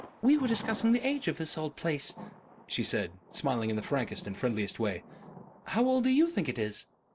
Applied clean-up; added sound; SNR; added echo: none; Thunder; 18 dB; none.